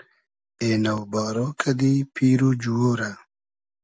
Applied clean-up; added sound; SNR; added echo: none; none; none; none.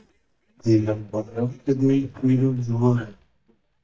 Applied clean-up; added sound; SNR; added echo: neural mask model DeepFilterNet 3.